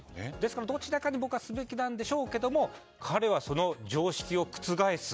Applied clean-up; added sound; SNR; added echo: none; none; none; none.